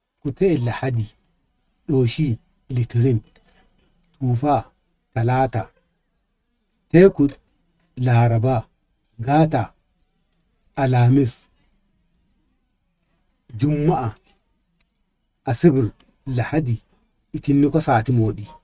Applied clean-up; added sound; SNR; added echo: neural mask model RNNoise.